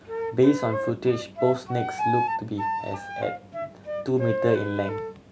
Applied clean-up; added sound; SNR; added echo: none; Wind instrument, woodwind instrument; 4 dB; none.